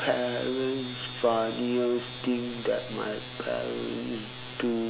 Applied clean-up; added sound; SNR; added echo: none; none; none; none.